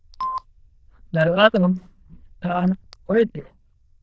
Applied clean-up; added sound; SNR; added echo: neural diffusion model UNIVERSE++.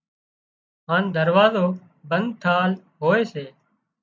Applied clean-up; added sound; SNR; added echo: none; none; none; none.